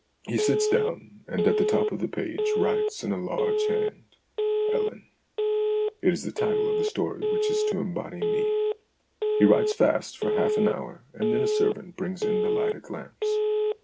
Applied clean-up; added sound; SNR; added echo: none; Telephone; -3 dB; none.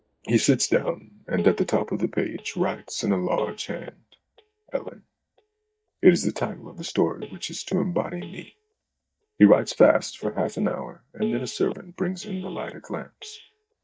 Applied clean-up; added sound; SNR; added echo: neural mask model DeepFilterNet 3.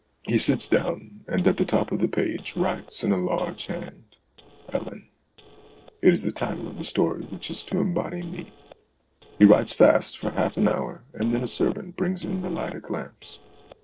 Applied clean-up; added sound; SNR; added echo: neural separator model SepFormer DNS4.